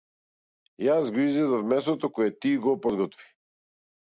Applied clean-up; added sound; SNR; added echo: none; none; none; none.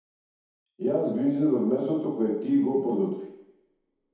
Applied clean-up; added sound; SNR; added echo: none; none; none; reverberation time 1.0 s.